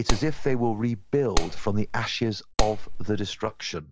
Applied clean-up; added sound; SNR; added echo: none; Clapping; -1 dB; none.